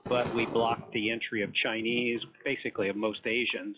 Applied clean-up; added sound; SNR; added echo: classical method log-MMSE.